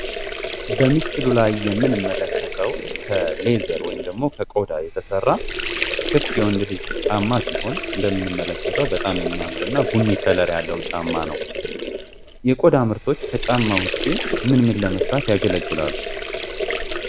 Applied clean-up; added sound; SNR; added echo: none; Sink (filling or washing) / Water; 4 dB; none.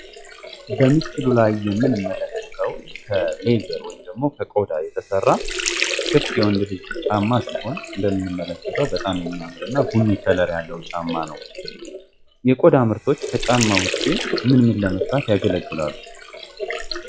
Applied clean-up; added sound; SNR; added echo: classical method log-MMSE.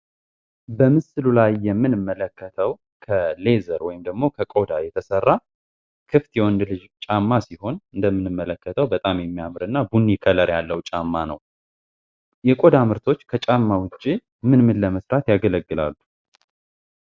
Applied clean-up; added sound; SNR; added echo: none; none; none; none.